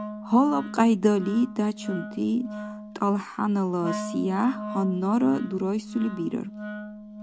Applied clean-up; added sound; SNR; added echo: none; Wind instrument, woodwind instrument; 11 dB; none.